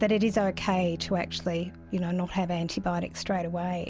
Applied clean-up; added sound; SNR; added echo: none; Bowed string instrument; 16 dB; none.